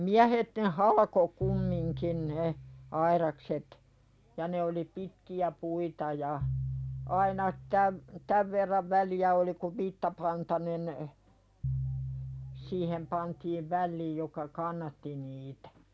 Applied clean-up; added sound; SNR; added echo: none; Piano; 10 dB; none.